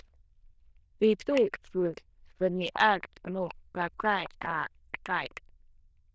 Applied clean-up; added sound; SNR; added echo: neural diffusion model UNIVERSE++.